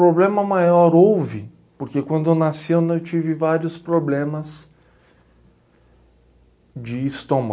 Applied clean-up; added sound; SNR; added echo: none; none; none; none.